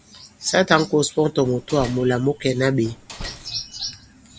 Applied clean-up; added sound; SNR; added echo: none; Slam; 16 dB; none.